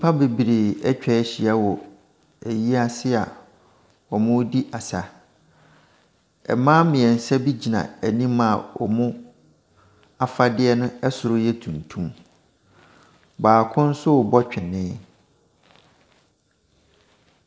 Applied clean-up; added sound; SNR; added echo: none; none; none; none.